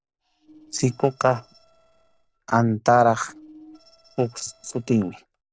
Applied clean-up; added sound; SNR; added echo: neural separator model SepFormer DNS4.